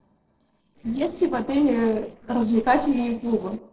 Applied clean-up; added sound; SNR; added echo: neural separator model SepFormer DNS4.